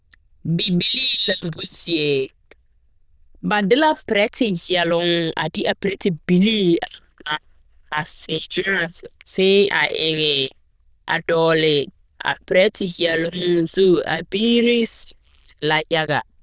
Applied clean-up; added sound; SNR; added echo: neural diffusion model UNIVERSE++.